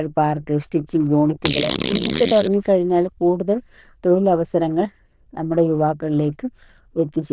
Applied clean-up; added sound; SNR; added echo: neural diffusion model UNIVERSE++.